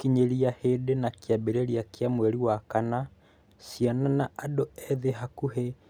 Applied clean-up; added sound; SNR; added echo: none; none; none; none.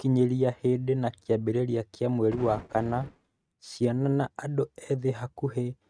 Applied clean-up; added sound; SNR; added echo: neural mask model RNNoise.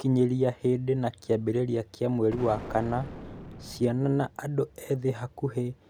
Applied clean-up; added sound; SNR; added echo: none; Explosion; 13 dB; none.